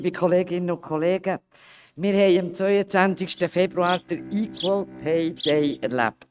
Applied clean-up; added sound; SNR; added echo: neural mask model RNNoise.